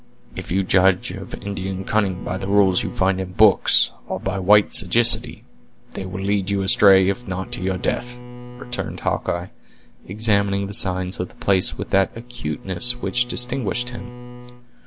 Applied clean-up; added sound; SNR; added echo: none; Bowed string instrument; 20 dB; none.